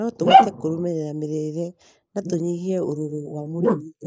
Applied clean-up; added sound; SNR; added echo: neural mask model Resemble Enhance denoiser.